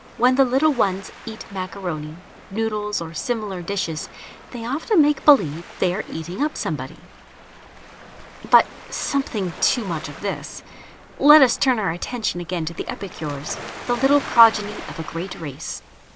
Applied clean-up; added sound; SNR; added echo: none; Waves, surf; 17 dB; none.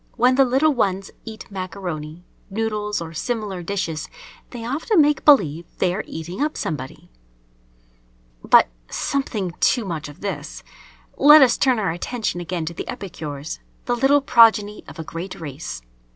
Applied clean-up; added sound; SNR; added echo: none; none; none; none.